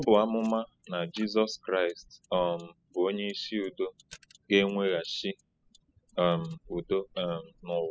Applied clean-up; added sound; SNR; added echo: classical method spectral subtraction.